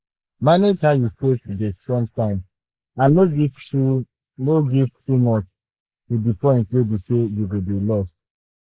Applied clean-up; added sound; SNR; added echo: neural mask model Resemble Enhance denoiser.